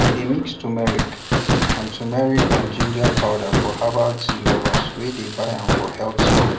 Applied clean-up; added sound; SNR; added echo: none; Fireworks; -3 dB; reverberation time 0.5 s.